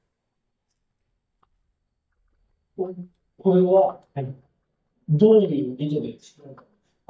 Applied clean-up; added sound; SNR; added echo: neural mask model DeepFilterNet 3.